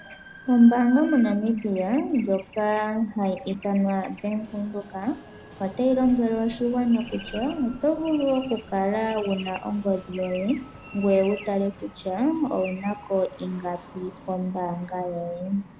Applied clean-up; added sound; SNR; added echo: none; Train + Traffic noise, roadway noise / Bird; 18 dB; none.